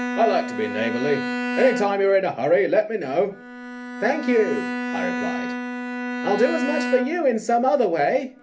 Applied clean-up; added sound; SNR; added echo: none; Bowed string instrument; 6 dB; reverberation time 0.3 s.